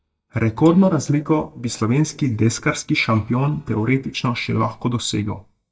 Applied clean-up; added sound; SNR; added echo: neural mask model DeepFilterNet 3.